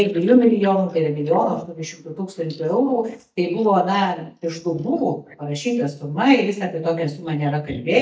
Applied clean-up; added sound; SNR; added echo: neural mask model DeepFilterNet 3.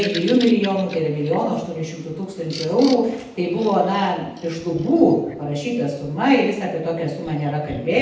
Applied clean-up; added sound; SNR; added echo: none; Bird vocalization, bird call, bird song; 19 dB; reverberation time 0.8 s.